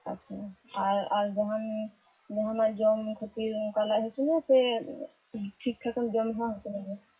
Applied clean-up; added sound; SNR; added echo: classical method WPE with log-MMSE.